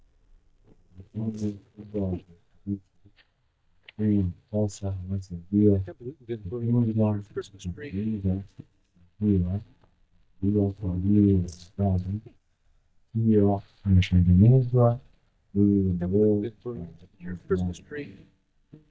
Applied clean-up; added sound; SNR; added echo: neural mask model DeepFilterNet 3.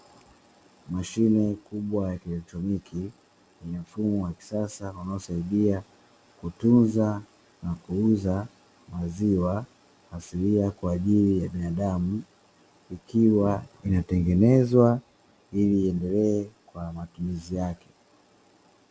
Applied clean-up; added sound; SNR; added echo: none; none; none; none.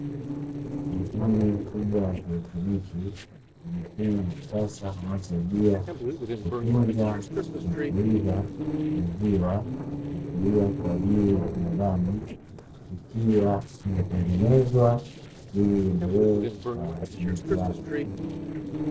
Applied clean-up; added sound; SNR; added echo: neural separator model SepFormer DNS4.